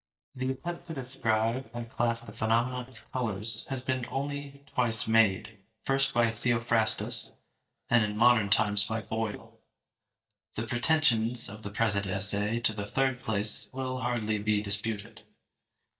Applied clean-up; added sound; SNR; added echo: neural mask model DeepFilterNet 3.